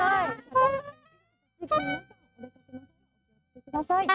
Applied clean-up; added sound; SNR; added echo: neural mask model RNNoise.